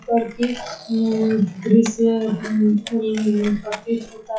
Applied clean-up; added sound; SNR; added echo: classical method WPE with log-MMSE.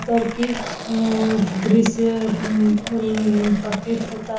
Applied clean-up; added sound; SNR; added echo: none; Skateboard; 11 dB; reverberation time 0.6 s.